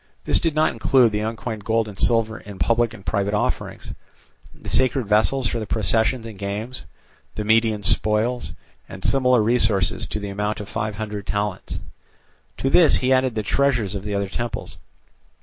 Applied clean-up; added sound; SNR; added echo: none; none; none; none.